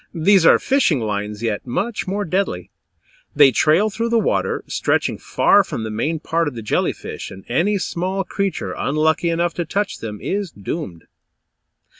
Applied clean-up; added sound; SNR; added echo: none; none; none; none.